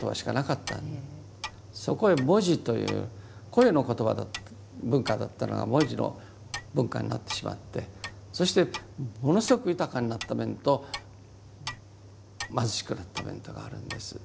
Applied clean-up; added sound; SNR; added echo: none; Clock; 16 dB; none.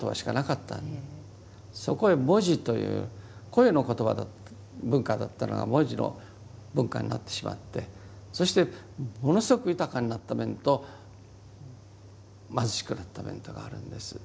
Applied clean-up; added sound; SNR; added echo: none; none; none; none.